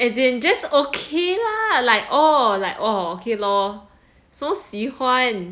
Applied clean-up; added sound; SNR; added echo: none; none; none; none.